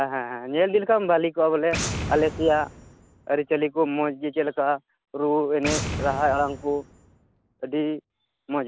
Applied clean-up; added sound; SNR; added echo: none; Boom; 11 dB; none.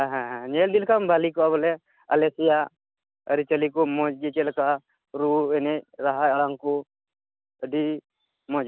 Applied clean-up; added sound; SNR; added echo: none; none; none; none.